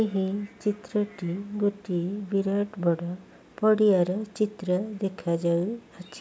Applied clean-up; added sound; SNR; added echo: none; none; none; none.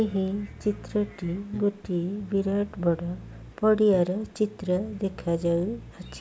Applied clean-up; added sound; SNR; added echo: none; Bass guitar; 17 dB; none.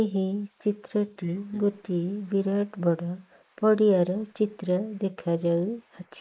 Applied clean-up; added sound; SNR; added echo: neural mask model Resemble Enhance denoiser.